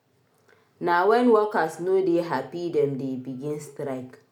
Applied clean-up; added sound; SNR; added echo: none; none; none; none.